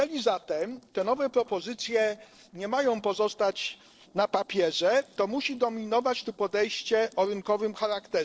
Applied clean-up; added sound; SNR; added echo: neural separator model SepFormer DNS4.